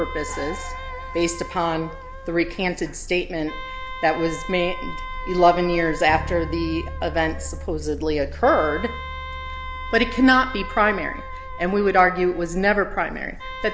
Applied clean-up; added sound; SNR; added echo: none; Wind instrument, woodwind instrument + Bass guitar; 11 dB; none.